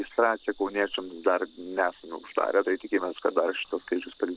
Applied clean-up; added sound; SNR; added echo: none; Insect; 20 dB; none.